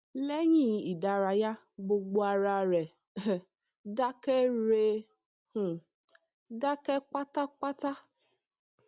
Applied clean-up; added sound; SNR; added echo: none; none; none; none.